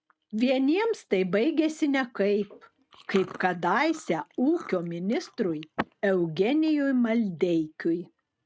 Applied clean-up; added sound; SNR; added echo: neural mask model RNNoise.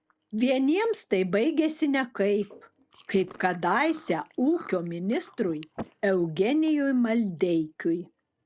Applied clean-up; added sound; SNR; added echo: neural separator model SepFormer DNS4.